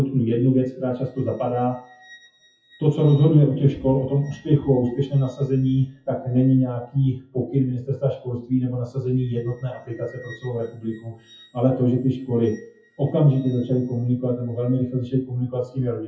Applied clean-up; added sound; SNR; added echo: classical method WPE with log-MMSE.